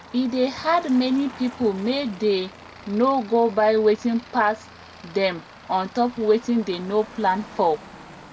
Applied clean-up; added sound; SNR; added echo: none; Motor vehicle (road) + Aircraft; 20 dB; none.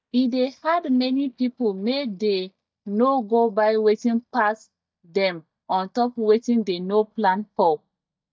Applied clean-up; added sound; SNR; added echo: neural mask model DeepFilterNet 3.